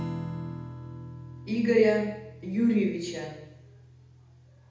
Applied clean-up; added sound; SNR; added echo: none; Strum; 11 dB; reverberation time 0.8 s.